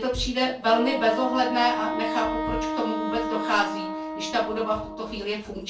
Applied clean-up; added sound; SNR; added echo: none; Wind instrument, woodwind instrument; 4 dB; reverberation time 0.3 s.